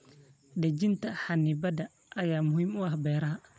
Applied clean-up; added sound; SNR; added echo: none; none; none; none.